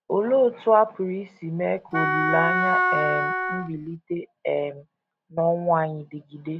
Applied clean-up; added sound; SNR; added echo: none; Wind instrument, woodwind instrument; -1 dB; none.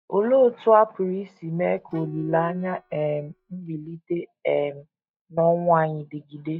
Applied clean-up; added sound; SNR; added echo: neural mask model DeepFilterNet 3.